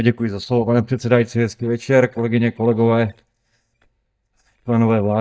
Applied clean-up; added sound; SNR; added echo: neural mask model DeepFilterNet 3.